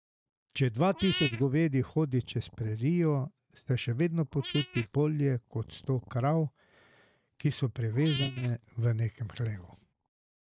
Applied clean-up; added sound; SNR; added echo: neural mask model RNNoise.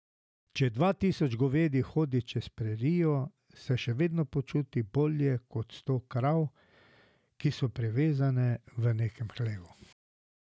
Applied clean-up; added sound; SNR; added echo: none; none; none; none.